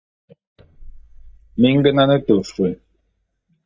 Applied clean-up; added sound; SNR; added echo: neural mask model DeepFilterNet 3.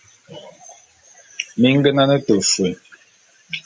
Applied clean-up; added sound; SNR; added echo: none; none; none; none.